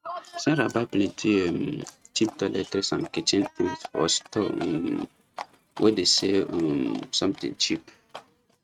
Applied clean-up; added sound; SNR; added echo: neural mask model RNNoise.